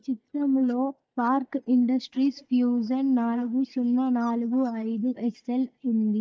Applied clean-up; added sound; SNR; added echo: neural mask model DeepFilterNet 3.